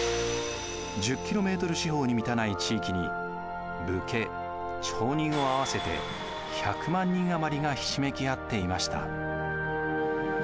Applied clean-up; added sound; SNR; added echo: none; none; none; none.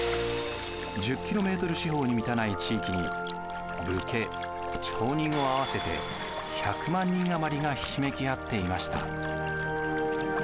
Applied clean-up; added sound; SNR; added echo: none; Camera + Liquid; 14 dB; none.